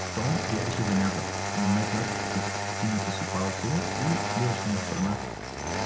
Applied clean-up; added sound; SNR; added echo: none; Engine starting; 1 dB; reverberation time 1.6 s.